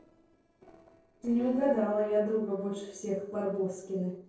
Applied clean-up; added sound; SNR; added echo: neural separator model SepFormer DNS4.